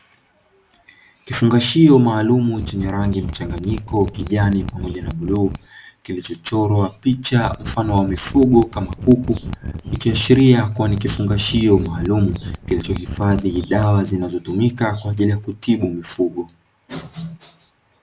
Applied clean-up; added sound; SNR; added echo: none; Mechanisms; 10 dB; none.